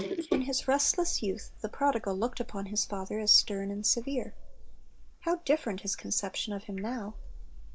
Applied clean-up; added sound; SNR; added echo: neural mask model Resemble Enhance denoiser.